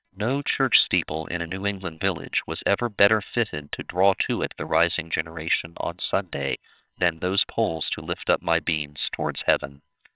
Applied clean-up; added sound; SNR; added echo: neural separator model SepFormer WHAMR!.